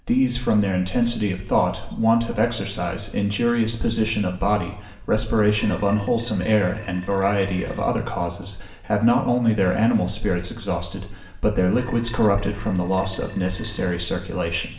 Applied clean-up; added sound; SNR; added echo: none; Burping, eructation; 20 dB; reverberation time 0.8 s.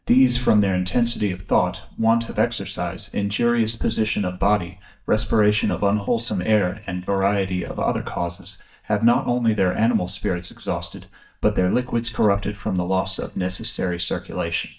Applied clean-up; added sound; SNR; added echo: neural mask model DeepFilterNet 3.